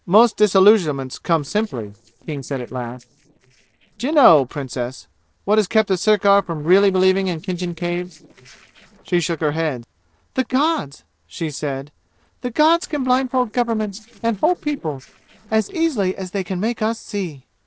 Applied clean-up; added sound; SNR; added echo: neural separator model SepFormer DNS4.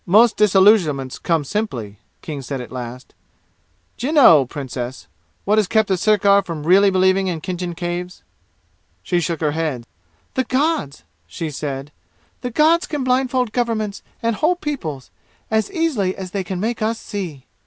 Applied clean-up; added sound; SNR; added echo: none; none; none; none.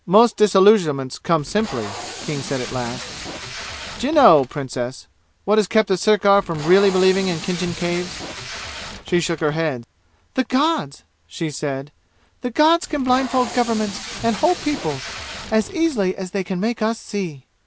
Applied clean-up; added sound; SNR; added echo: none; Packing tape, duct tape; 12 dB; none.